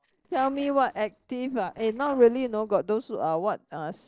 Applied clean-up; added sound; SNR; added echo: neural separator model SepFormer DNS4.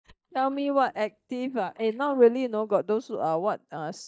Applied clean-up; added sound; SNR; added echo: neural mask model DeepFilterNet 3.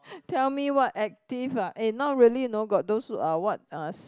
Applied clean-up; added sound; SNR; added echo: none; none; none; none.